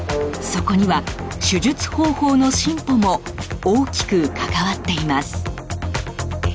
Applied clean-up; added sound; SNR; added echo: none; Brass instrument; 11 dB; none.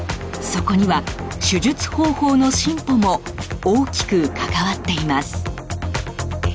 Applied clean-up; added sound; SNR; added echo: none; none; none; none.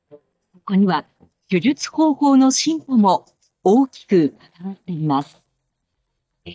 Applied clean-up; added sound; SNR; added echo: neural mask model DeepFilterNet 3.